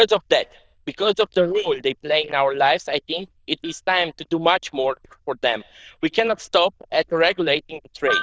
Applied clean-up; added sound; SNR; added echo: neural diffusion model UNIVERSE++.